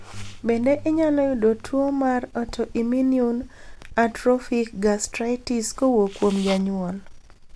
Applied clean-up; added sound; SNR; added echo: none; Writing; 20 dB; none.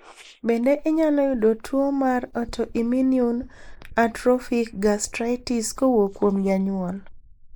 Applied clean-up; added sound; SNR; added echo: neural mask model Resemble Enhance denoiser.